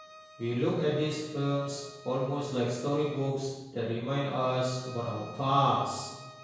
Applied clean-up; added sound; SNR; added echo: none; Bowed string instrument; 20 dB; reverberation time 1.0 s.